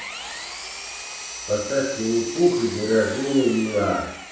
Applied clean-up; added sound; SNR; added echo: none; Engine; 11 dB; reverberation time 0.7 s.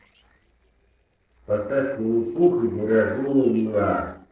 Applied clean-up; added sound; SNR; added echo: neural separator model SepFormer DNS4.